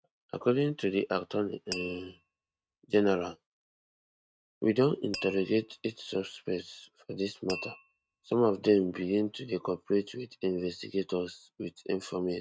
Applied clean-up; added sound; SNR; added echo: neural mask model RNNoise.